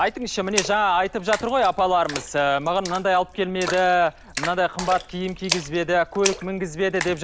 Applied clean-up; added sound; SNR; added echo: none; Splash, splatter; 11 dB; none.